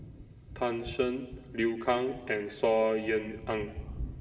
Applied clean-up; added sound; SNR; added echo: none; Thunder; 13 dB; reverberation time 1.8 s.